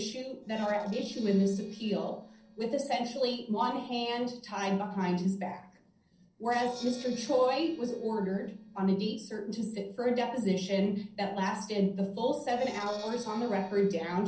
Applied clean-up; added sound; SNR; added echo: neural separator model SepFormer DNS4.